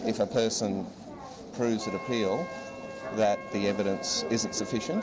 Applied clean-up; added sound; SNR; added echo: none; Wind instrument, woodwind instrument; 14 dB; none.